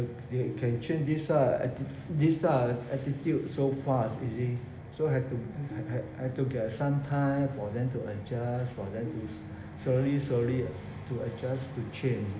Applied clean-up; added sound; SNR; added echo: none; Tabla; 19 dB; reverberation time 1.0 s.